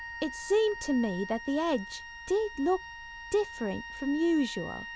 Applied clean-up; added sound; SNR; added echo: none; Wind instrument, woodwind instrument; 12 dB; none.